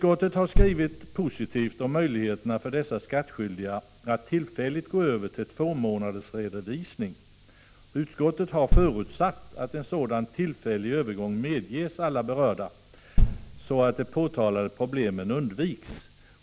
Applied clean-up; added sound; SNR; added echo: none; Bass drum; -3 dB; none.